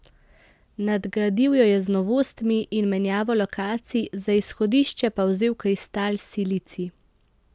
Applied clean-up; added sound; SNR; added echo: none; none; none; none.